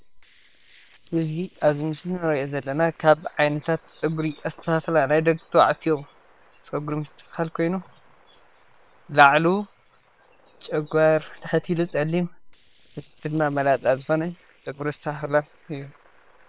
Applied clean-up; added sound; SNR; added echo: neural separator model SepFormer WHAM!.